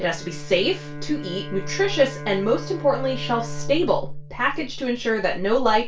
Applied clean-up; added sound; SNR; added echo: none; Bowed string instrument; 13 dB; reverberation time 0.2 s.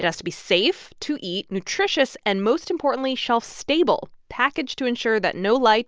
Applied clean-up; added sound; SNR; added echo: none; none; none; none.